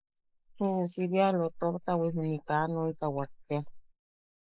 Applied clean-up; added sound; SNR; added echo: neural mask model Resemble Enhance denoiser.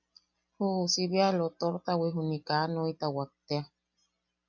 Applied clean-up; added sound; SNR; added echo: none; none; none; none.